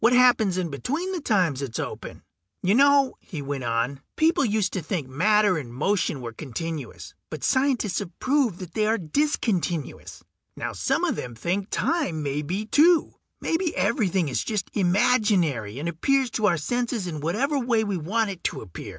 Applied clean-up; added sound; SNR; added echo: none; none; none; none.